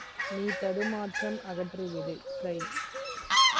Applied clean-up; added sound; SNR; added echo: none; Fowl; -5 dB; none.